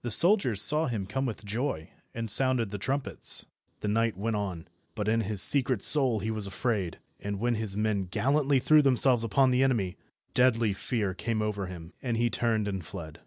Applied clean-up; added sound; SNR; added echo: none; none; none; none.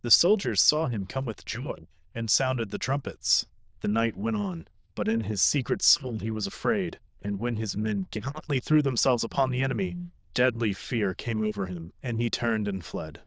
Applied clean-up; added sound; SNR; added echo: neural diffusion model UNIVERSE++.